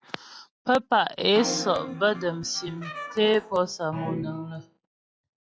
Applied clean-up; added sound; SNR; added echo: classical method log-MMSE.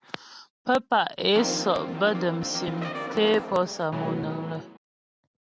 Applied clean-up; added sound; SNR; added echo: none; Brass instrument; 7 dB; none.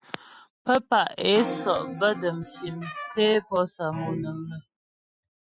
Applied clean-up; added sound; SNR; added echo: classical method Wiener filter.